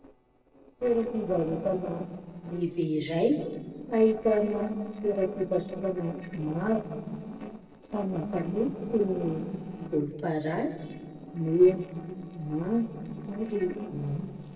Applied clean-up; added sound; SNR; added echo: neural separator model SepFormer DNS4.